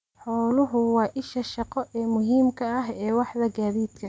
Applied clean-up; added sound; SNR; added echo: none; none; none; none.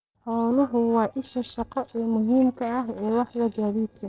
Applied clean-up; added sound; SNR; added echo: neural separator model SepFormer DNS4.